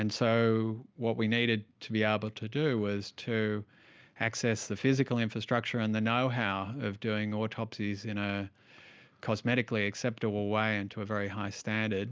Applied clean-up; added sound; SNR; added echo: none; none; none; none.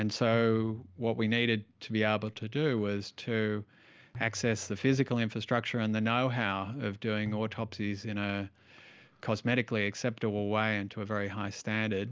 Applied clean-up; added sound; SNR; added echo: none; Tabla; 20 dB; none.